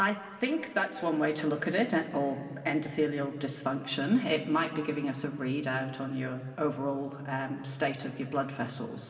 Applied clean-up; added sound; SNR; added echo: none; none; none; reverberation time 2.3 s.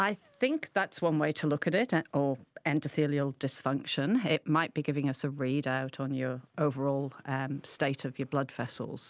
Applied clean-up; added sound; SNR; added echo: none; none; none; none.